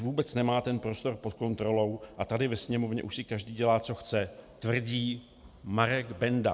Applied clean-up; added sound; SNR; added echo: none; none; none; none.